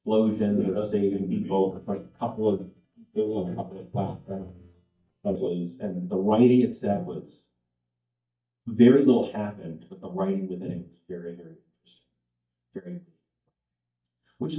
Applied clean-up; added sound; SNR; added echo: neural mask model DeepFilterNet 3.